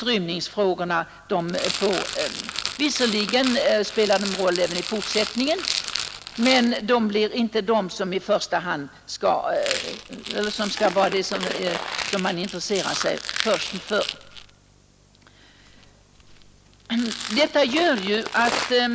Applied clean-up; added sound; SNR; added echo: none; Rattle; 8 dB; none.